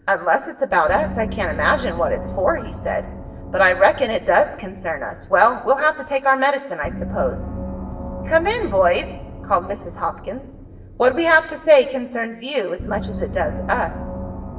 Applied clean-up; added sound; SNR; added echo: none; Gong; 11 dB; reverberation time 0.8 s.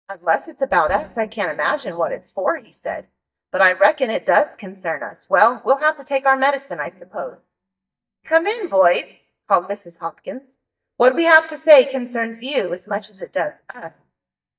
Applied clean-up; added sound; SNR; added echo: neural mask model DeepFilterNet 3.